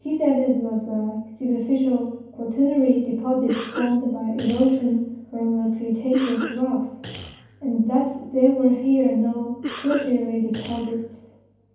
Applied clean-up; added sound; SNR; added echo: none; Cough; 13 dB; reverberation time 0.9 s.